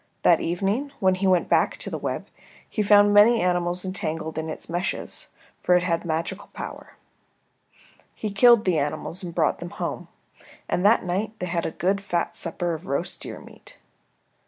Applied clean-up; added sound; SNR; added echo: none; none; none; none.